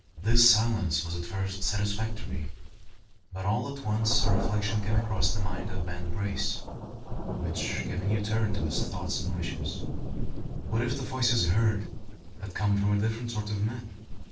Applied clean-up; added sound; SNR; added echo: neural separator model SepFormer DNS4.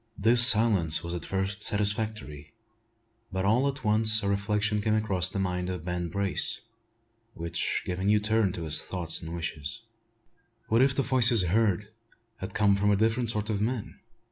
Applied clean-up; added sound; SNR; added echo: none; none; none; none.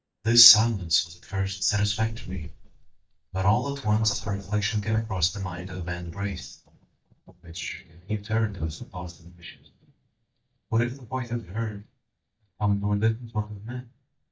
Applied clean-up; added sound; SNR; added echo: neural mask model DeepFilterNet 3.